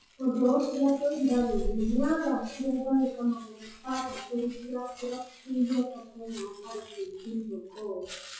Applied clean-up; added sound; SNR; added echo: classical method WPE with log-MMSE.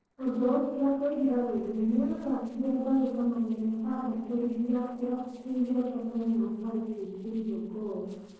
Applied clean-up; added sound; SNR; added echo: neural separator model SepFormer DNS4.